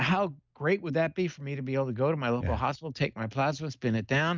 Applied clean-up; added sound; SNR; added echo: none; none; none; none.